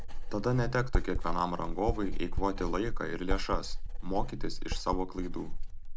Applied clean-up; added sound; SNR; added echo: none; Writing; -3 dB; none.